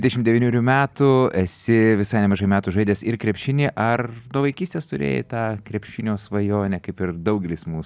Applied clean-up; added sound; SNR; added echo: none; none; none; none.